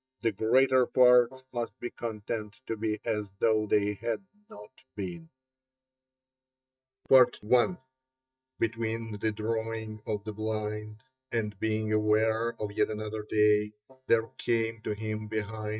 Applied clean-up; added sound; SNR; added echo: neural mask model DeepFilterNet 3.